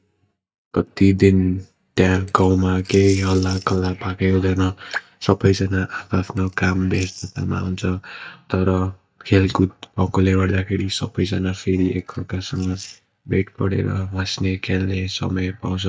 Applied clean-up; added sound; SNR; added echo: neural mask model DeepFilterNet 3.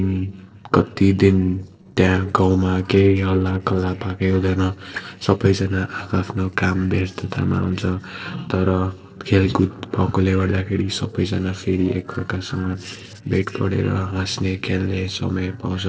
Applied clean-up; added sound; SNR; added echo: neural separator model SepFormer DNS4.